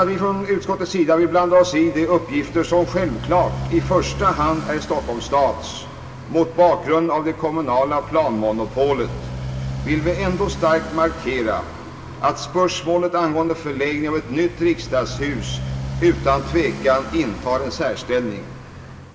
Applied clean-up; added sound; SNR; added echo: none; Motorcycle; 11 dB; reverberation time 0.6 s.